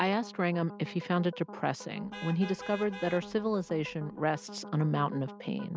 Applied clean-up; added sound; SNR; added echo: none; Vehicle horn, car horn, honking; 16 dB; none.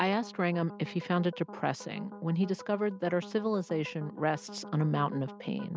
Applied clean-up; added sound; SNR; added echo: none; none; none; none.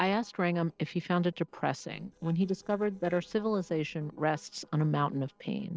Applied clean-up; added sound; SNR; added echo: neural separator model SepFormer DNS4.